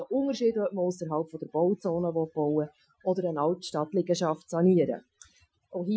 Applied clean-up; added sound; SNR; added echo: classical method Wiener filter.